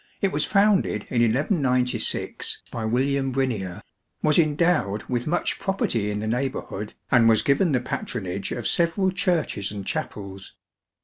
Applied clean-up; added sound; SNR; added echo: none; none; none; none.